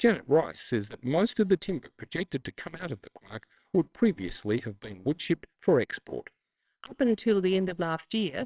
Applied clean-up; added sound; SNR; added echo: neural separator model SepFormer WHAMR!.